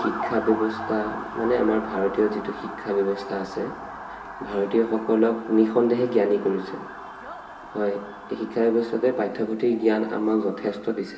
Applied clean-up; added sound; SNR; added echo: none; Motor vehicle (road) / Siren; 12 dB; reverberation time 0.1 s.